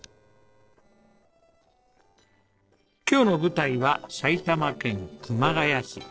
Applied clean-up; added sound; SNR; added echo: neural separator model SepFormer DNS4.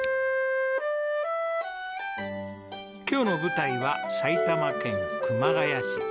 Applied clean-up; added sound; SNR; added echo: none; Wind instrument, woodwind instrument; -2 dB; none.